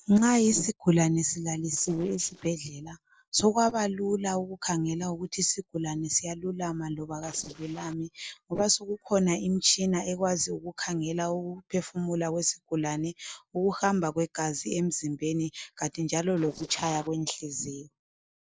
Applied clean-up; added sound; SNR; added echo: neural separator model SepFormer DNS4.